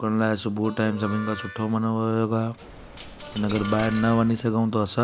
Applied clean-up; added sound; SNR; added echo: none; Coin (dropping) + Harmonica; 14 dB; none.